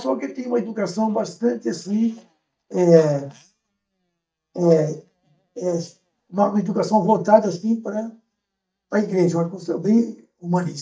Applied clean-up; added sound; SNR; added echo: neural mask model DeepFilterNet 3.